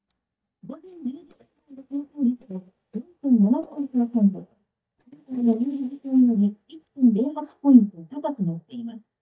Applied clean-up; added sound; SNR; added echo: neural mask model DeepFilterNet 3.